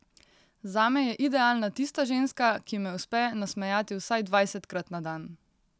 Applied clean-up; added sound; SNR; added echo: none; none; none; none.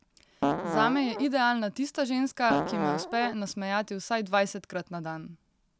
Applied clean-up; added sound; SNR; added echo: none; Fart; 0 dB; none.